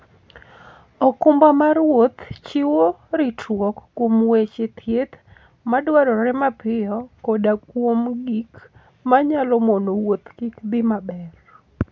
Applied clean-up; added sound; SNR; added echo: none; none; none; none.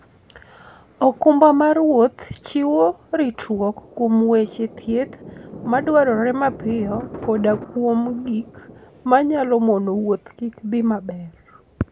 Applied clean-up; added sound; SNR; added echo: none; Thunder; 19 dB; none.